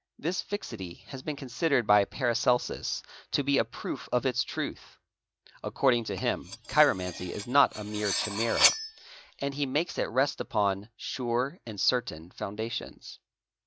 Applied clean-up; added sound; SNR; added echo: none; Cutlery, silverware; 4 dB; none.